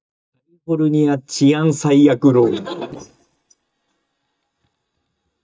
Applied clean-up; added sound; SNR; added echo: neural mask model DeepFilterNet 3.